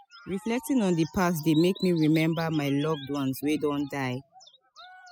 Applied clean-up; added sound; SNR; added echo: classical method spectral subtraction.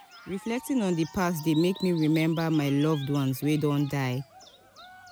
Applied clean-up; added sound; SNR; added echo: none; Cheering + Bird vocalization, bird call, bird song; 20 dB; none.